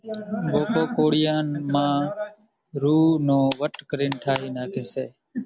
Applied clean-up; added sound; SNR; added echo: none; none; none; none.